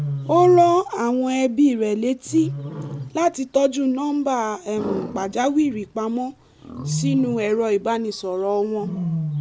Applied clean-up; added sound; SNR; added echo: none; Wild animals; 10 dB; none.